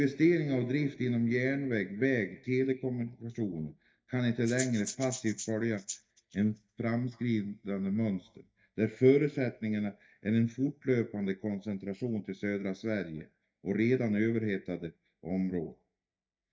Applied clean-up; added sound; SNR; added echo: neural mask model DeepFilterNet 3.